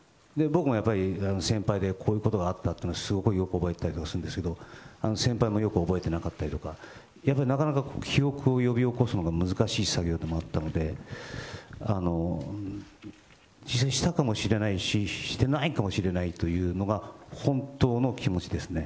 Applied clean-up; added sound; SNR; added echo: none; none; none; none.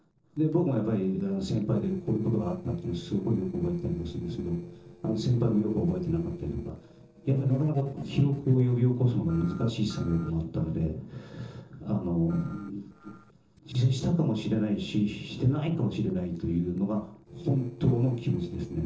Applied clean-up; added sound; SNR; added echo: neural separator model SepFormer DNS4.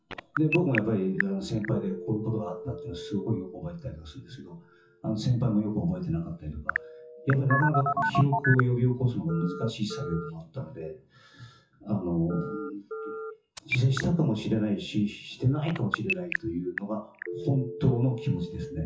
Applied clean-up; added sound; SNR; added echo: classical method WPE with log-MMSE.